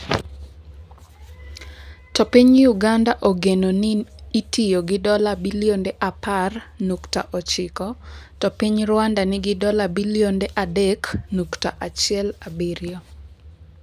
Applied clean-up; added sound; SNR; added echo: none; none; none; none.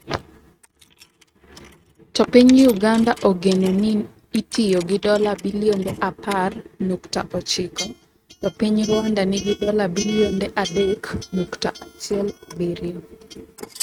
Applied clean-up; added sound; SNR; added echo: neural mask model RNNoise.